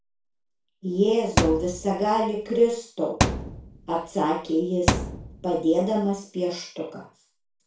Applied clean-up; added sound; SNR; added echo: none; Thump, thud; 3 dB; reverberation time 0.3 s.